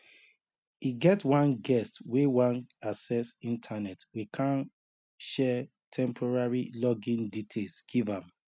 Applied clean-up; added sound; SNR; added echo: none; none; none; none.